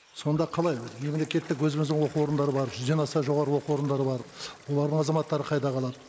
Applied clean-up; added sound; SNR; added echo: neural mask model Resemble Enhance denoiser.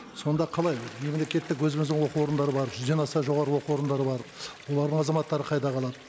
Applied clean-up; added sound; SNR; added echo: none; Toilet flush; 20 dB; none.